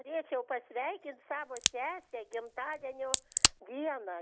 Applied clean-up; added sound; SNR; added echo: none; Crack; -5 dB; none.